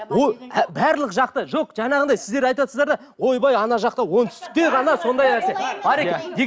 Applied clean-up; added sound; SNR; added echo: none; none; none; none.